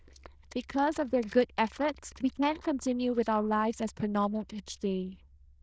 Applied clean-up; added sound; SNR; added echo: neural diffusion model UNIVERSE++.